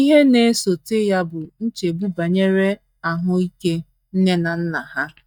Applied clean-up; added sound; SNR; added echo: neural mask model DeepFilterNet 3.